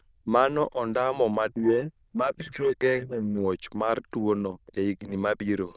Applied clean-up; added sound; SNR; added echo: neural diffusion model UNIVERSE++.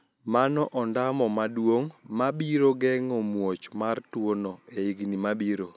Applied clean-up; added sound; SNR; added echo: none; none; none; none.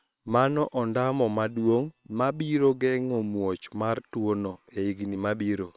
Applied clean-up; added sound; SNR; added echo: neural separator model SepFormer WHAM!.